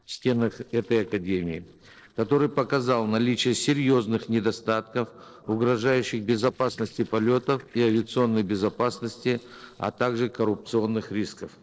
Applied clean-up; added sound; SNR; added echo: neural separator model SepFormer DNS4.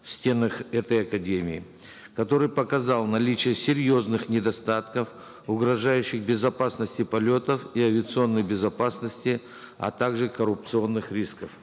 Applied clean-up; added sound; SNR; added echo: none; none; none; none.